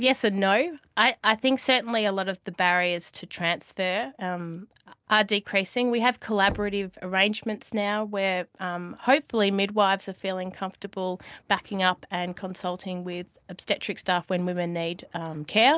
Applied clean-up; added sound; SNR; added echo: neural separator model SepFormer DNS4.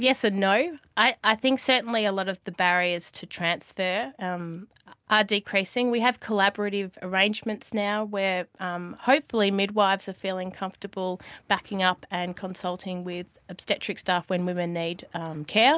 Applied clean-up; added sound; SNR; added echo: none; none; none; none.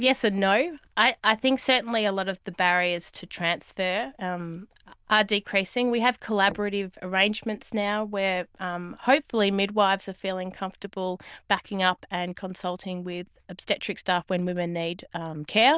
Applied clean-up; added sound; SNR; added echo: neural diffusion model UNIVERSE++.